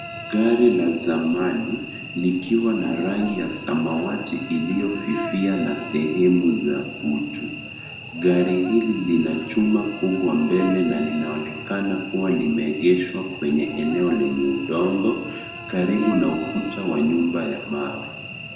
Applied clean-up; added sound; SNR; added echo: none; Cricket / Buzz; 12 dB; reverberation time 1.0 s.